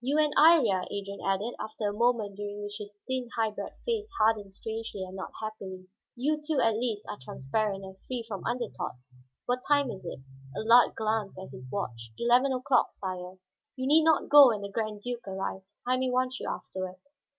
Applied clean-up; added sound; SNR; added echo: none; none; none; none.